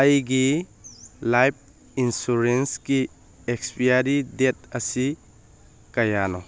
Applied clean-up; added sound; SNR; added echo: none; none; none; none.